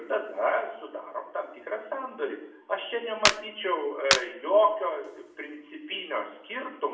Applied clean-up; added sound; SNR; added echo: none; Clapping; -1 dB; reverberation time 0.7 s.